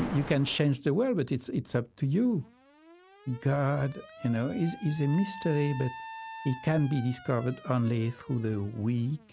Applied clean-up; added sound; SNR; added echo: none; Alarm; 17 dB; none.